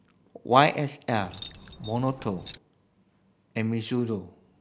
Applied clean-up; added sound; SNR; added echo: none; Keys jangling; 6 dB; none.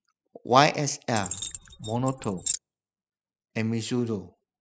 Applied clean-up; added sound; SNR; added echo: classical method spectral subtraction.